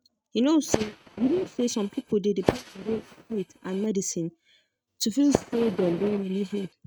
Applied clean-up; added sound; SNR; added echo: neural mask model RNNoise.